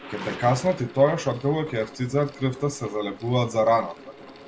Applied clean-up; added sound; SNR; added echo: none; Thunder + Mechanical fan; 16 dB; none.